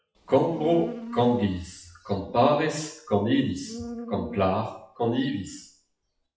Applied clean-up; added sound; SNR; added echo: classical method WPE with log-MMSE.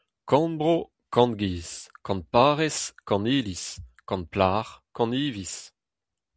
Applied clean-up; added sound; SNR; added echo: none; none; none; none.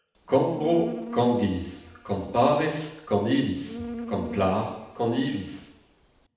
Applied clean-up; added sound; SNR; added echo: none; Insect; 14 dB; reverberation time 0.8 s.